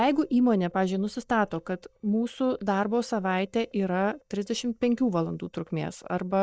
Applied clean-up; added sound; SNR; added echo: neural mask model DeepFilterNet 3.